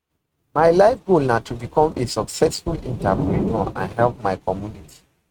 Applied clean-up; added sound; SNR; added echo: neural mask model RNNoise.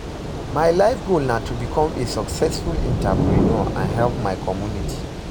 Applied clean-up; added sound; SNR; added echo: none; Thunder / Rain; 1 dB; none.